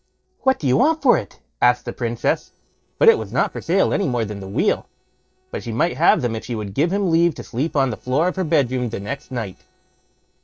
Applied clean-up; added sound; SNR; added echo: neural separator model SepFormer DNS4.